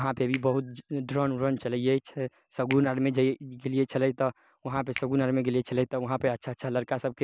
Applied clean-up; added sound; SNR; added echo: none; Finger snapping; 19 dB; none.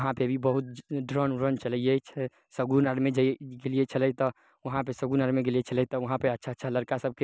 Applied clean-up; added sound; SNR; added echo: none; none; none; none.